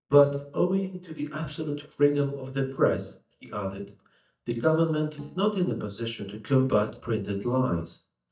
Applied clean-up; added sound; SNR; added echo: neural mask model DeepFilterNet 3.